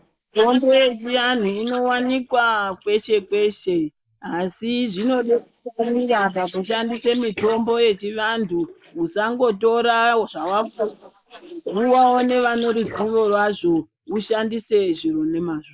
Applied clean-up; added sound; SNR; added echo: neural mask model Resemble Enhance denoiser.